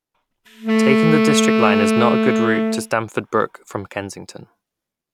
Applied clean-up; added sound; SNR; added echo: none; Wind instrument, woodwind instrument; -5 dB; none.